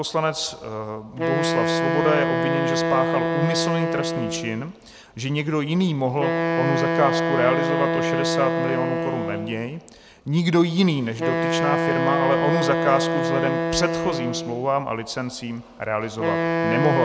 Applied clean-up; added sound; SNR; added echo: none; Wind instrument, woodwind instrument; 0 dB; none.